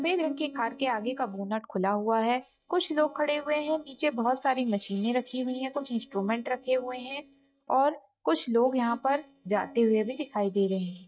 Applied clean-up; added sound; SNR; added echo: neural mask model DeepFilterNet 3.